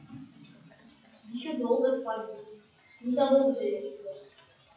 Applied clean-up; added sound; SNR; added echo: classical method WPE with log-MMSE.